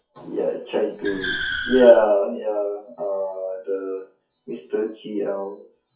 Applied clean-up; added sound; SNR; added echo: classical method WPE with log-MMSE.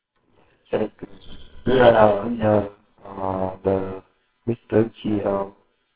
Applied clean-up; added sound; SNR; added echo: neural separator model SepFormer WHAMR!.